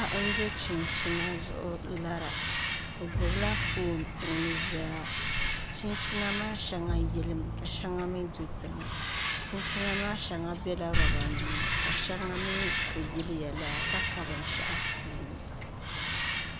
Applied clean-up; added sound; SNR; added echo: none; Bird vocalization, bird call, bird song + Bowed string instrument; -4 dB; none.